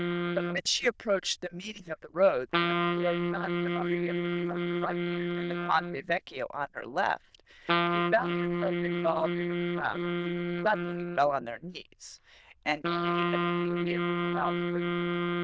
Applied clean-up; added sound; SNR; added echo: neural diffusion model UNIVERSE++.